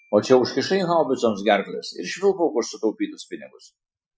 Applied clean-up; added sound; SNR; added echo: classical method Wiener filter.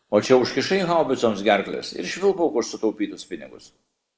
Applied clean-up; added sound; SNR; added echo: neural mask model Resemble Enhance denoiser.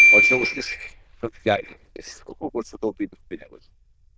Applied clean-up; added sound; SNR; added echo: neural diffusion model UNIVERSE++.